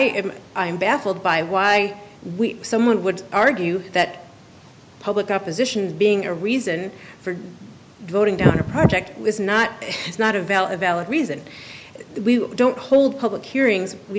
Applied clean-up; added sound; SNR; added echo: none; Wind; -2 dB; none.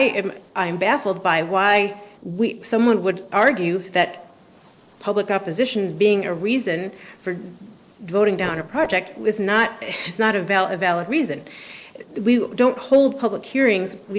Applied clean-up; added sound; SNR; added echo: neural separator model SepFormer DNS4.